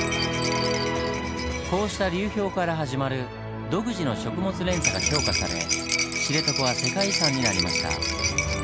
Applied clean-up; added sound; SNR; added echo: none; Rattle; 3 dB; none.